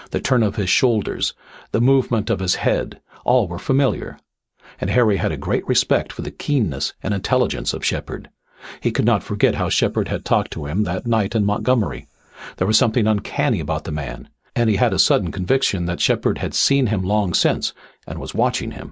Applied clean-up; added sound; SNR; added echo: neural mask model Resemble Enhance denoiser.